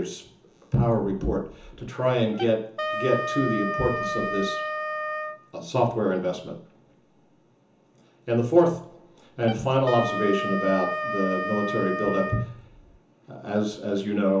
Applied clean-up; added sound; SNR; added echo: none; Wind instrument, woodwind instrument; 7 dB; reverberation time 0.7 s.